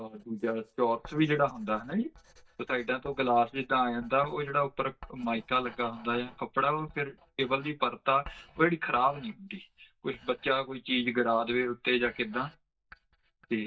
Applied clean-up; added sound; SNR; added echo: neural mask model DeepFilterNet 3.